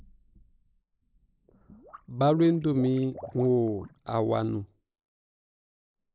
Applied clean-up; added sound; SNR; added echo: neural mask model Resemble Enhance denoiser.